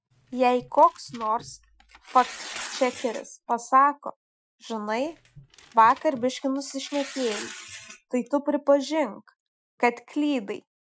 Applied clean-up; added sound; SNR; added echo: classical method Wiener filter.